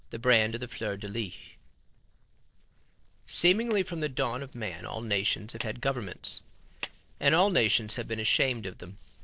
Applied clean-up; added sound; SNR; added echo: neural separator model SepFormer DNS4.